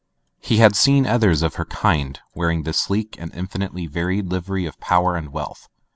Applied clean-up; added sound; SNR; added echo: none; none; none; none.